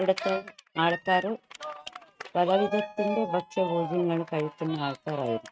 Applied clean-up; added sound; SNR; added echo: neural mask model RNNoise.